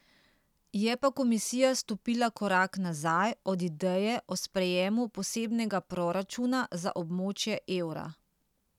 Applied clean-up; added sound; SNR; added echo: none; none; none; none.